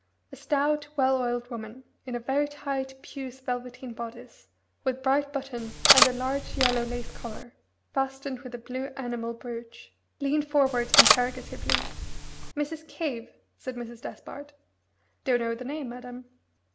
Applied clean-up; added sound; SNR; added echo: none; Cutlery, silverware; -5 dB; none.